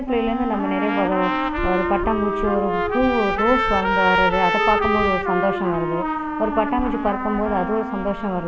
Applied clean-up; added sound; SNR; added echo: none; Wind instrument, woodwind instrument + Trumpet; 0 dB; none.